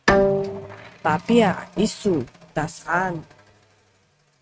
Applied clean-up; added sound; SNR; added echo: neural mask model RNNoise.